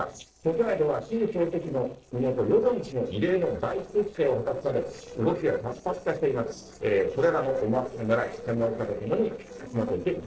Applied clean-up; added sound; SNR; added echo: neural separator model SepFormer DNS4.